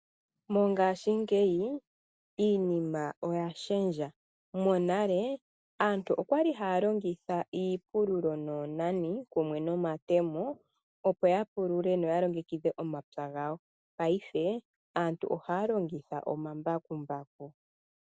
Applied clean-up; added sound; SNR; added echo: none; none; none; none.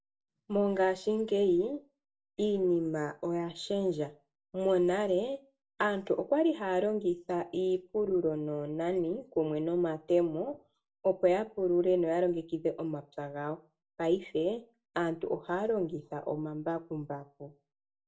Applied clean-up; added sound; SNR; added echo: none; none; none; reverberation time 0.2 s.